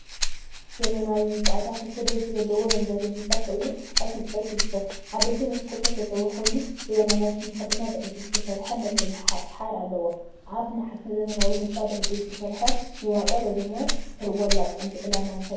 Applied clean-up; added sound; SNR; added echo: none; Rattle (instrument); -1 dB; reverberation time 1.2 s.